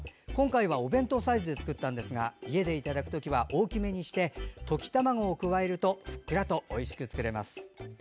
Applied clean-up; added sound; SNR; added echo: none; none; none; none.